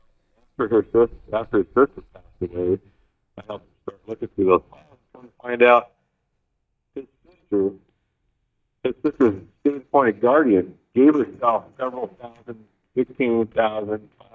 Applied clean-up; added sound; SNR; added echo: neural mask model DeepFilterNet 3.